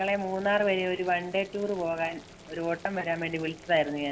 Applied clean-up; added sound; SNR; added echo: none; Boiling; 20 dB; none.